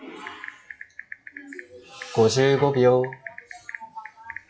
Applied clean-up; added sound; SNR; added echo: classical method log-MMSE.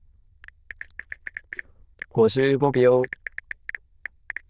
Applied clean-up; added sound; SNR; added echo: neural diffusion model UNIVERSE++.